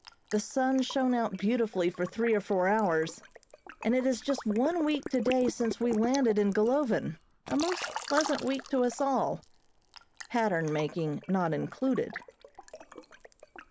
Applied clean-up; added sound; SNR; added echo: none; Liquid; 14 dB; none.